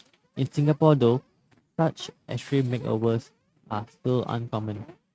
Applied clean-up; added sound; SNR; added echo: neural mask model RNNoise.